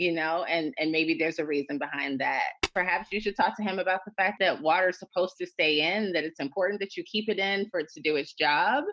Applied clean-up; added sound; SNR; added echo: neural mask model RNNoise.